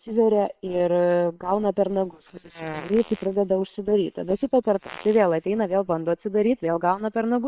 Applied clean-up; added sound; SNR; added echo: neural separator model SepFormer WHAM!.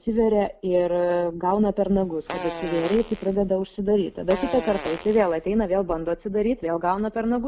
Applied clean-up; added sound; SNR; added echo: none; Fart; 12 dB; none.